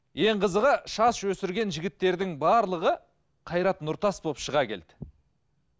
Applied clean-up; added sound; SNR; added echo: none; none; none; none.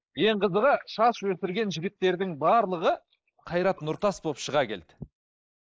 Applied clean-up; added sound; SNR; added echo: neural mask model Resemble Enhance denoiser.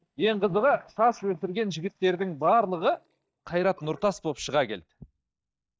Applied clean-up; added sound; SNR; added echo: neural mask model DeepFilterNet 3.